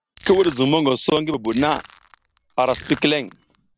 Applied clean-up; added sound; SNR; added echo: none; Crushing; 19 dB; none.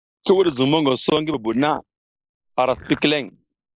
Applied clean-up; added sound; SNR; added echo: neural mask model Resemble Enhance denoiser.